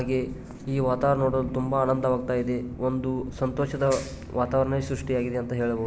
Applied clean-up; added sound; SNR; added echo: none; none; none; none.